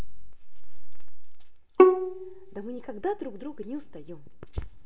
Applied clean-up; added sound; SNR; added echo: none; Bowed string instrument; -2 dB; reverberation time 0.5 s.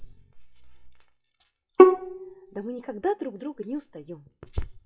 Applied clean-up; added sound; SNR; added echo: classical method WPE with log-MMSE.